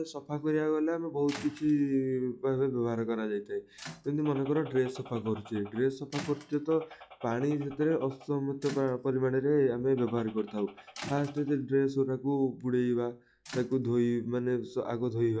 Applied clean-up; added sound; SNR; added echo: classical method log-MMSE.